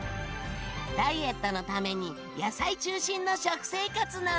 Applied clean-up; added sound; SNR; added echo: none; none; none; none.